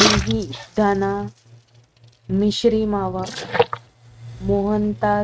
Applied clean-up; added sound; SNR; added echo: neural mask model RNNoise.